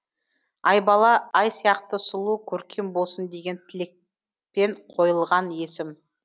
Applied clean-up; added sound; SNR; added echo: none; none; none; none.